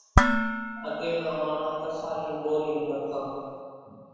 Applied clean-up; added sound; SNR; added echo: none; Dishes, pots, and pans; -2 dB; reverberation time 1.9 s.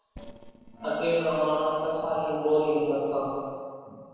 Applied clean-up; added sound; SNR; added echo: neural separator model SepFormer DNS4.